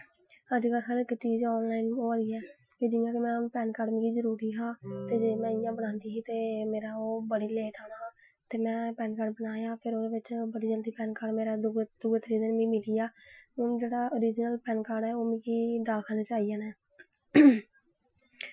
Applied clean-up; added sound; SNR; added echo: classical method Wiener filter.